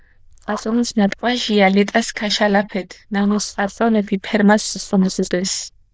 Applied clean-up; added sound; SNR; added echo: neural diffusion model UNIVERSE++.